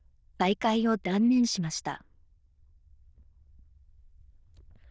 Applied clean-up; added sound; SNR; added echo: neural diffusion model UNIVERSE++.